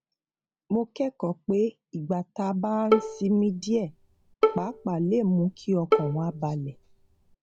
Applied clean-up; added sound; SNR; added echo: none; Bowed string instrument; 2 dB; none.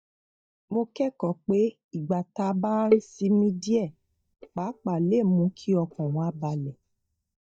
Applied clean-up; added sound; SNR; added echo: neural mask model DeepFilterNet 3.